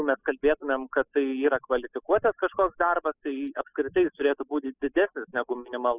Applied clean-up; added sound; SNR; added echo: classical method spectral subtraction.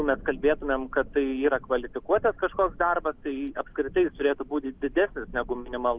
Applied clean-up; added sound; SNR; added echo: none; Thunder / Rain; 16 dB; none.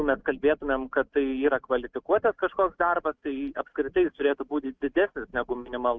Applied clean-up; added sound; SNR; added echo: neural mask model RNNoise.